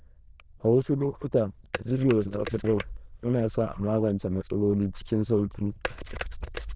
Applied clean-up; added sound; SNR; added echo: neural diffusion model UNIVERSE++.